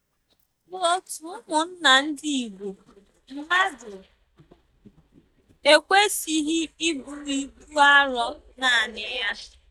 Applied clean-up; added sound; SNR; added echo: neural mask model DeepFilterNet 3.